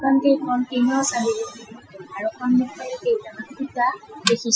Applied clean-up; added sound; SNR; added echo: classical method Wiener filter.